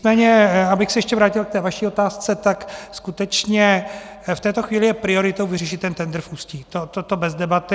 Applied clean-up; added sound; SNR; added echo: none; none; none; none.